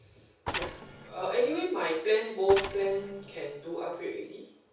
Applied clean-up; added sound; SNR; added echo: none; Mechanisms; 10 dB; reverberation time 0.6 s.